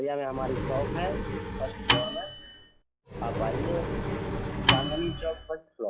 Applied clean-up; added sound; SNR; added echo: classical method log-MMSE.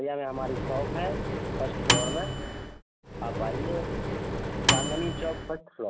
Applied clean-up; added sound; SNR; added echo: none; Microwave oven; -5 dB; none.